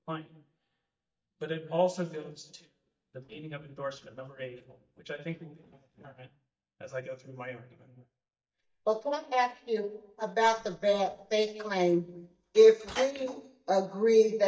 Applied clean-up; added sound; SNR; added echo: neural mask model DeepFilterNet 3.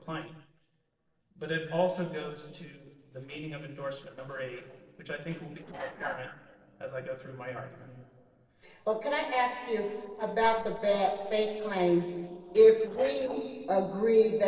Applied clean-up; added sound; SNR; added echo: neural separator model SepFormer DNS4.